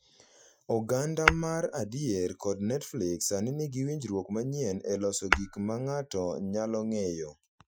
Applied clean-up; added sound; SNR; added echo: classical method Wiener filter.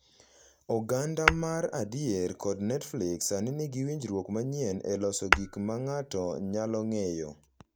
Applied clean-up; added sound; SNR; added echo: none; Tap / Hammer; 3 dB; none.